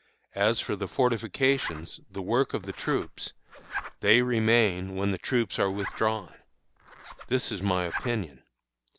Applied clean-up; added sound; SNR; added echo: none; Zipper (clothing); 13 dB; none.